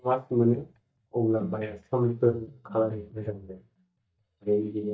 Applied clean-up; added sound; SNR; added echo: neural mask model DeepFilterNet 3.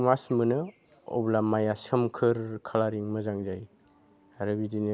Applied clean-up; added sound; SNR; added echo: none; none; none; none.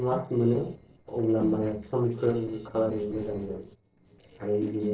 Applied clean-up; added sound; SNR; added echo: neural separator model SepFormer DNS4.